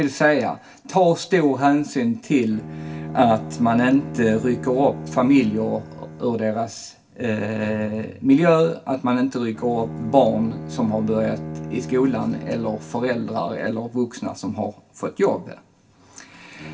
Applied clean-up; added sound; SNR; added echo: none; Bowed string instrument; 14 dB; reverberation time 0.2 s.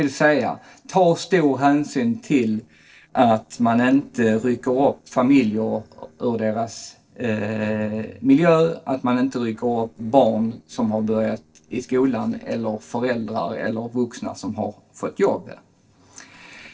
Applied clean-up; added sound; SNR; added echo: neural separator model SepFormer DNS4.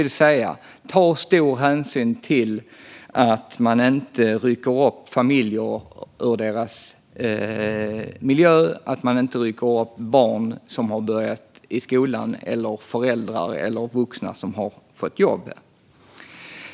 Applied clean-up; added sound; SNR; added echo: none; none; none; none.